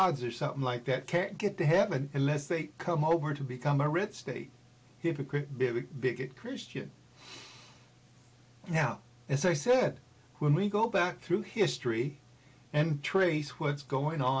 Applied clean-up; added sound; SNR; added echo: none; none; none; none.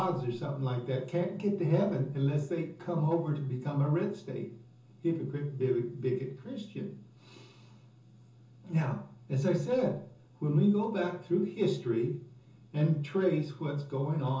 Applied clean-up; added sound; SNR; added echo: none; none; none; reverberation time 0.6 s.